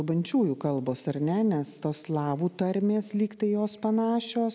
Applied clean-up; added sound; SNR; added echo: none; none; none; none.